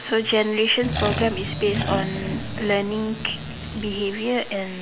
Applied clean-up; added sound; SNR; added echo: none; Accelerating, revving, vroom; 6 dB; none.